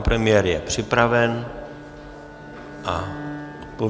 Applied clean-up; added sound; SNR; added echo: none; Bowed string instrument; 16 dB; none.